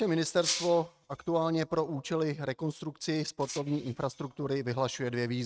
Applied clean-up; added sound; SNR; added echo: neural mask model RNNoise.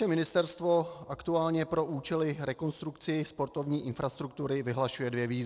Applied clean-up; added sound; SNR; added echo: none; none; none; none.